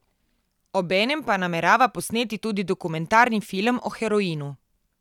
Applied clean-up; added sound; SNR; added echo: none; none; none; none.